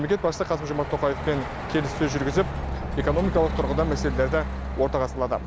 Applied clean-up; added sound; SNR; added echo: none; Truck; 4 dB; none.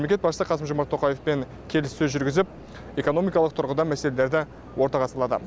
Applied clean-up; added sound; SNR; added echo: none; none; none; none.